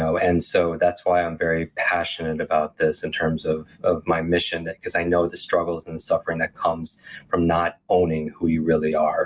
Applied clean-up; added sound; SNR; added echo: none; none; none; none.